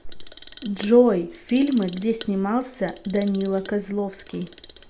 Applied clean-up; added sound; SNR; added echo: none; Clock; 12 dB; none.